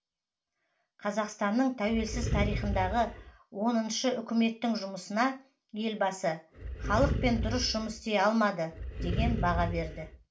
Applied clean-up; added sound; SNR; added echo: none; Animal; 2 dB; reverberation time 0.3 s.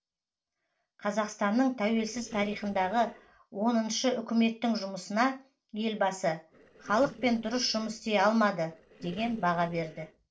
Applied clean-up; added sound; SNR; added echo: neural separator model SepFormer DNS4.